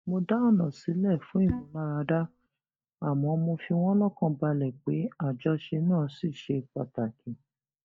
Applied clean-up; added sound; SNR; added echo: neural mask model DeepFilterNet 3.